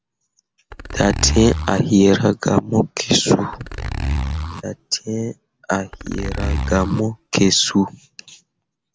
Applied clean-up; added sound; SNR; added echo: none; Zipper (clothing); 5 dB; none.